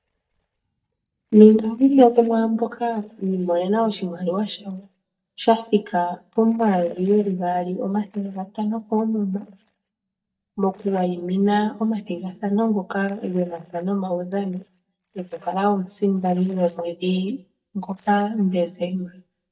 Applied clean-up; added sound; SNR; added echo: neural mask model DeepFilterNet 3.